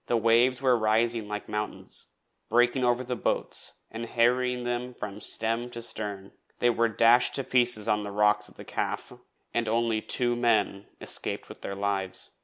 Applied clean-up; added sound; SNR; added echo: none; none; none; none.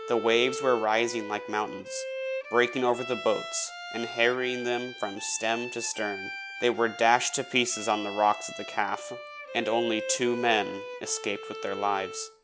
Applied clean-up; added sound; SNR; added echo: none; Bowed string instrument; 10 dB; none.